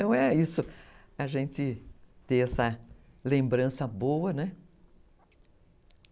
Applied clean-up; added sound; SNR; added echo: none; none; none; none.